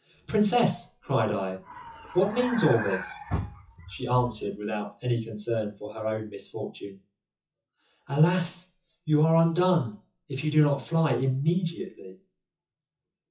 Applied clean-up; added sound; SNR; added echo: classical method WPE with log-MMSE.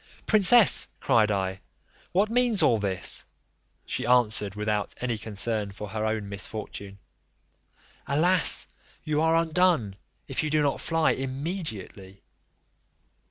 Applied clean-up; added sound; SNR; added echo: none; none; none; none.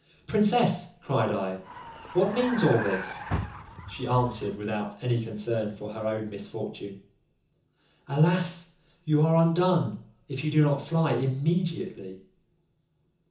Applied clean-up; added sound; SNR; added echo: none; Vehicle; 8 dB; reverberation time 0.6 s.